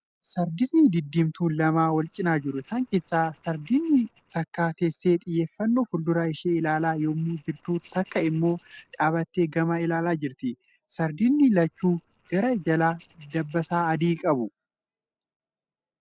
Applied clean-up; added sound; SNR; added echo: neural separator model SepFormer DNS4.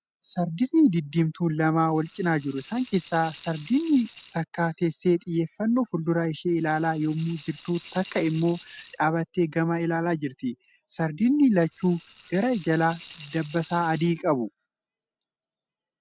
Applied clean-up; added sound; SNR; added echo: none; Rattle (instrument); 9 dB; none.